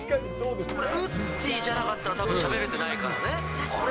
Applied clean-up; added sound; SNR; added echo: none; Truck; 16 dB; none.